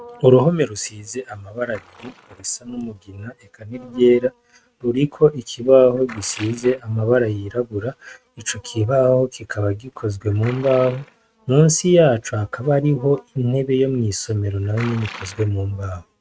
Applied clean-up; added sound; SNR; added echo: neural mask model RNNoise.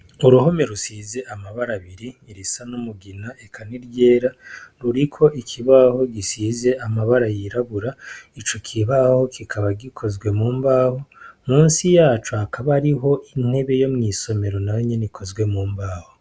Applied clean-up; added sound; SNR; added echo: none; none; none; none.